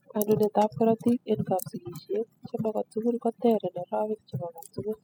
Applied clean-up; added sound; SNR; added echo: classical method spectral subtraction.